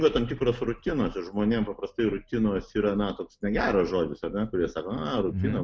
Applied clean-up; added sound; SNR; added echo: none; none; none; none.